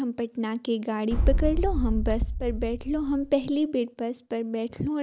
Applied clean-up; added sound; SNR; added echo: none; Boom; -1 dB; none.